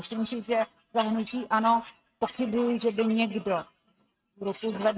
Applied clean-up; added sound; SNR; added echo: neural mask model RNNoise.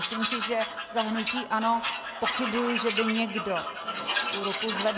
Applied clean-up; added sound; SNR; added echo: none; Tools; 2 dB; none.